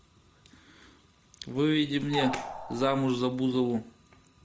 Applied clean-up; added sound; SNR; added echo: none; Animal; 8 dB; none.